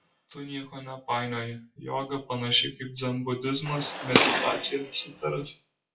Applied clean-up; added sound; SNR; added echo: classical method WPE with log-MMSE.